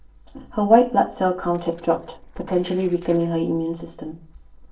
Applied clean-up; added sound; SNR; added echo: neural separator model SepFormer DNS4.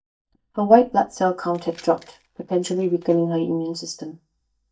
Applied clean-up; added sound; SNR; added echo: neural mask model DeepFilterNet 3.